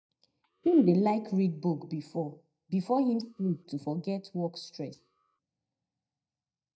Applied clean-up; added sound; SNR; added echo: neural mask model DeepFilterNet 3.